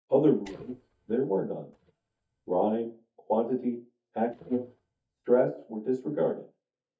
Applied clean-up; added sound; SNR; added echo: neural mask model DeepFilterNet 3.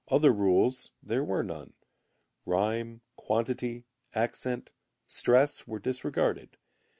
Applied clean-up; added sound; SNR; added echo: none; none; none; none.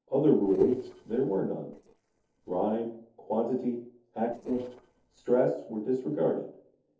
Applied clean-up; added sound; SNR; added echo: neural separator model SepFormer DNS4.